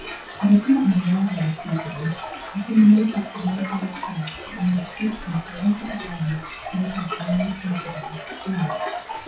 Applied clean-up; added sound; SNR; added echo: classical method WPE with log-MMSE.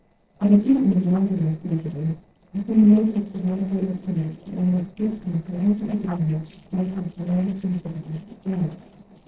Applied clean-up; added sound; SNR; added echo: neural separator model SepFormer DNS4.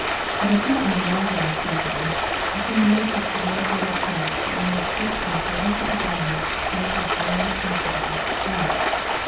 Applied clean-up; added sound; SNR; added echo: none; Stream; -3 dB; reverberation time 0.7 s.